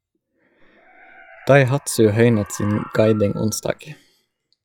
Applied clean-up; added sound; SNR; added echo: classical method log-MMSE.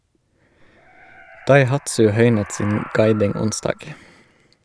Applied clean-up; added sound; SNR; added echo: none; Animal; 18 dB; none.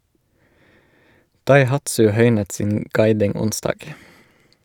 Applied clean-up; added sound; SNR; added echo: none; none; none; none.